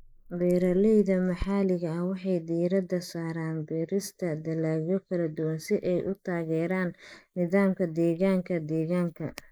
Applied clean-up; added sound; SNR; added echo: neural mask model Resemble Enhance denoiser.